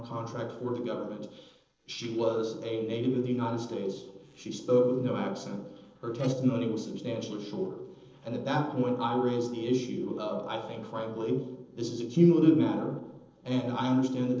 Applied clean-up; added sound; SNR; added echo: neural separator model SepFormer DNS4.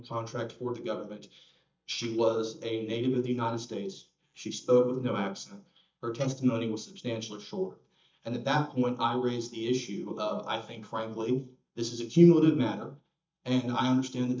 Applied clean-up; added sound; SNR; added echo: neural mask model DeepFilterNet 3.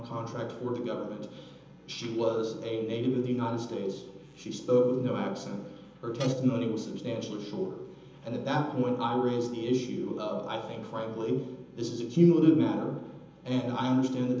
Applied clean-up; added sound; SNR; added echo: none; Tools; 18 dB; reverberation time 0.9 s.